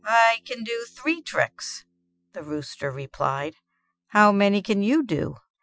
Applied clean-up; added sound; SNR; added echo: classical method Wiener filter.